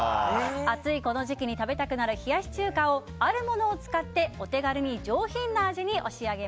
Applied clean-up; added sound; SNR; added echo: none; none; none; none.